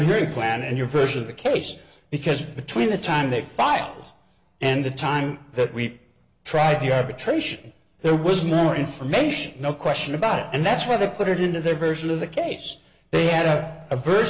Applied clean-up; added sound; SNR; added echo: none; none; none; none.